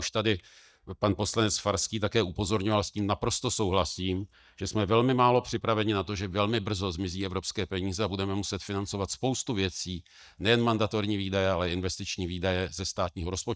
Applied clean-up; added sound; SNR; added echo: neural mask model DeepFilterNet 3.